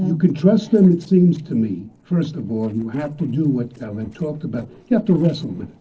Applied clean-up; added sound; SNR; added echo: neural separator model SepFormer DNS4.